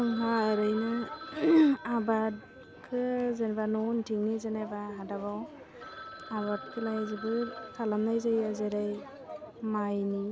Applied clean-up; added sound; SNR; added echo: none; Telephone; 18 dB; none.